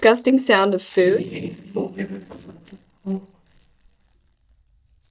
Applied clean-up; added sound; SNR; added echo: neural mask model DeepFilterNet 3.